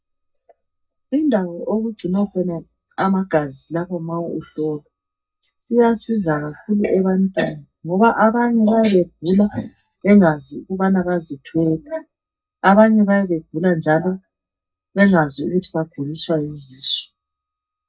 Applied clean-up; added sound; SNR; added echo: neural mask model DeepFilterNet 3.